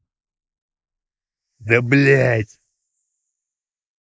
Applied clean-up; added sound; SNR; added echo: neural mask model Resemble Enhance denoiser.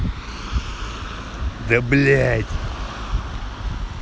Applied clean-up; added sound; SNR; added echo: none; none; none; none.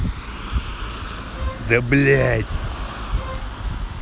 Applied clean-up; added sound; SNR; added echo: none; Bowed string instrument; 18 dB; none.